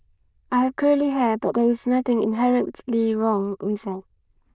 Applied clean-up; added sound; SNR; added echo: neural diffusion model UNIVERSE++.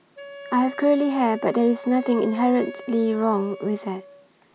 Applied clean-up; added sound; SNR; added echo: none; Wind instrument, woodwind instrument; 16 dB; none.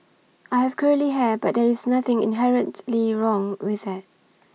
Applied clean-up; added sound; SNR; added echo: none; none; none; none.